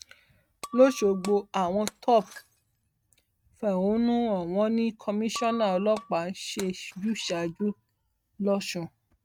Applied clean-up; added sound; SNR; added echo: neural mask model RNNoise.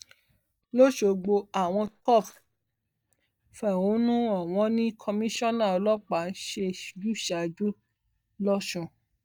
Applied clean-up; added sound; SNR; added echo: neural mask model DeepFilterNet 3.